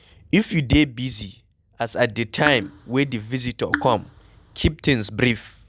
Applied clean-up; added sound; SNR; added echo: none; Raindrop / Drip; 8 dB; none.